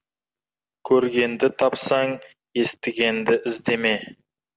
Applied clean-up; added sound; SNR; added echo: none; none; none; none.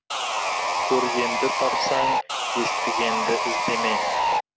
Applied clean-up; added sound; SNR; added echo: none; Sawing; -5 dB; none.